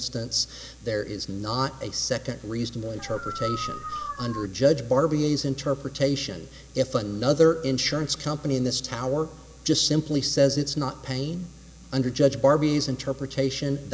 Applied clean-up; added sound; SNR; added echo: none; Dog; 8 dB; none.